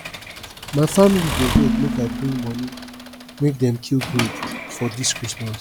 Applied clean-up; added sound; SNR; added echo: none; Accelerating, revving, vroom / Mechanisms + Dishes, pots, and pans; 4 dB; none.